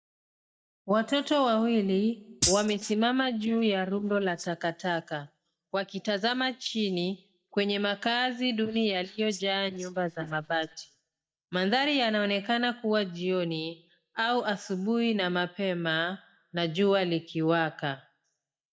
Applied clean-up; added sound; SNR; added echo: neural mask model DeepFilterNet 3.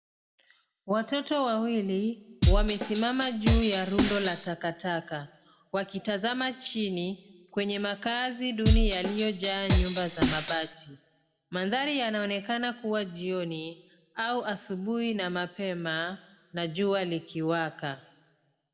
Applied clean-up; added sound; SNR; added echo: none; Drum kit; -5 dB; reverberation time 1.2 s.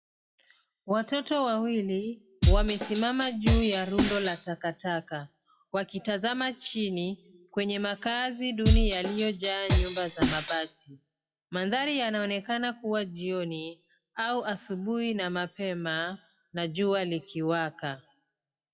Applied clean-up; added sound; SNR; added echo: classical method WPE with log-MMSE.